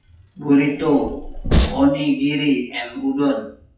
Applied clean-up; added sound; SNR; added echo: classical method WPE with log-MMSE.